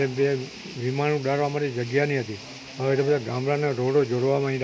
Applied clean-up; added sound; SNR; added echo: none; none; none; none.